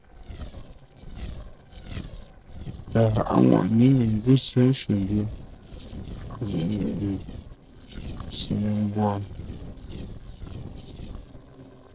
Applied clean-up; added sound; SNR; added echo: neural separator model SepFormer DNS4.